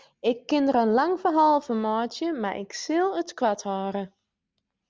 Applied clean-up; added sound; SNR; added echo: none; none; none; none.